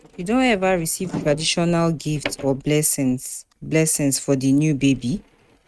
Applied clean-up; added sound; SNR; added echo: neural mask model RNNoise.